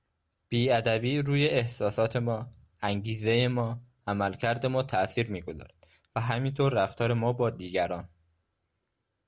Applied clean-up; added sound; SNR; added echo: none; none; none; none.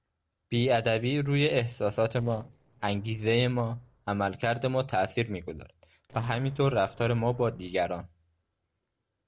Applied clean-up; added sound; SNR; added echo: neural separator model SepFormer DNS4.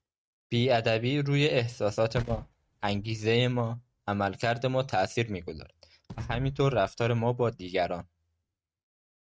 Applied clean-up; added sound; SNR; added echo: neural mask model RNNoise.